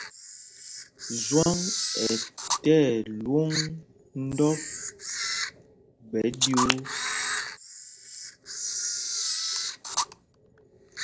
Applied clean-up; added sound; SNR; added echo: none; Camera; 2 dB; none.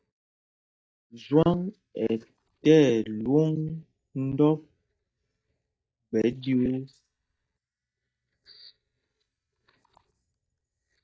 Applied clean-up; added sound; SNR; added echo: neural mask model DeepFilterNet 3.